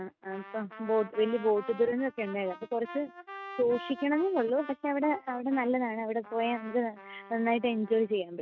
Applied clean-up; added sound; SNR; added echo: neural mask model RNNoise.